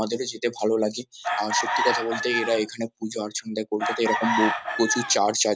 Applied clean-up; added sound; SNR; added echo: none; Chicken, rooster; 3 dB; none.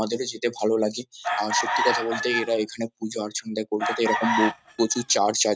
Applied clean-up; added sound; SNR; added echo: neural mask model RNNoise.